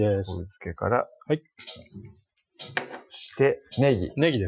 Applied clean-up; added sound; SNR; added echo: classical method Wiener filter.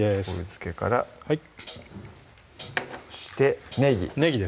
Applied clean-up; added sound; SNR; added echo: none; Hi-hat; 13 dB; none.